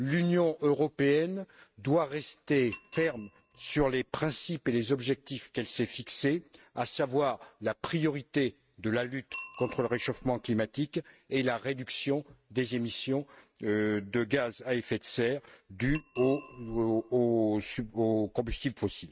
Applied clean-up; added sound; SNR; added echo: neural mask model RNNoise.